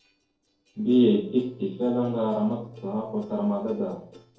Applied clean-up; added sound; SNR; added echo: neural separator model SepFormer DNS4.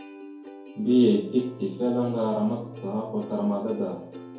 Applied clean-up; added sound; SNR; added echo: none; Plucked string instrument; 17 dB; reverberation time 2.4 s.